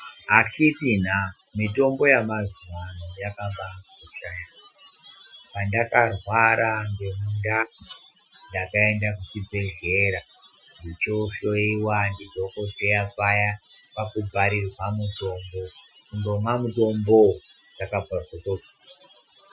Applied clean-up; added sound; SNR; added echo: classical method Wiener filter.